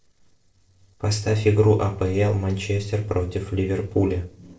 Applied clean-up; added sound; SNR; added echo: neural separator model SepFormer DNS4.